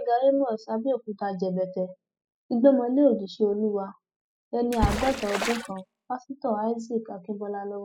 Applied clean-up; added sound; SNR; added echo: classical method spectral subtraction.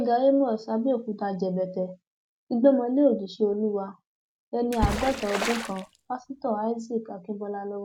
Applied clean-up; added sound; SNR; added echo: none; Water / Splash, splatter; 5 dB; none.